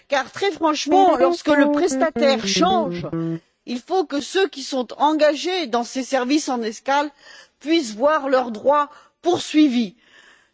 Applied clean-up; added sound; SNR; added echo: neural mask model RNNoise.